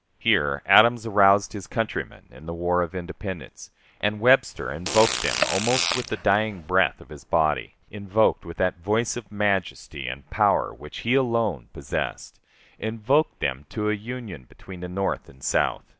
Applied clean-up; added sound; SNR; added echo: none; Fart; 4 dB; none.